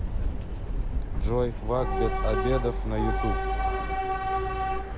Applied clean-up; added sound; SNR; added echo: none; Subway, metro, underground / Train; 0 dB; none.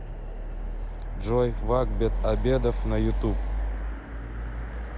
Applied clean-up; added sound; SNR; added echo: none; none; none; none.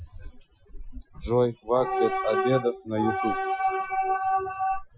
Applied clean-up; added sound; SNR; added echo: classical method Wiener filter.